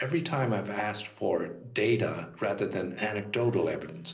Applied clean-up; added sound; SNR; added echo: neural separator model SepFormer DNS4.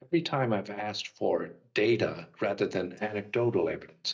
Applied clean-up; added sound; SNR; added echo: neural mask model DeepFilterNet 3.